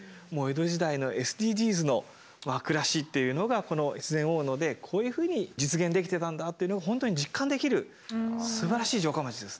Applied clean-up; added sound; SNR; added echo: none; none; none; none.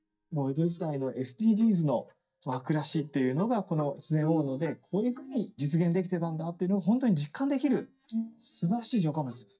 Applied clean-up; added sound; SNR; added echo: neural mask model DeepFilterNet 3.